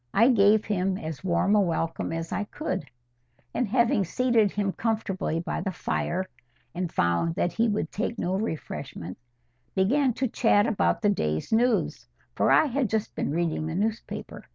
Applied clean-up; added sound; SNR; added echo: none; none; none; none.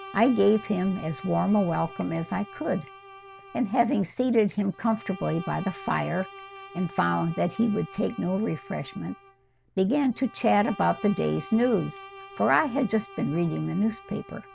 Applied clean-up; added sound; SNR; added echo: none; Bowed string instrument; 18 dB; none.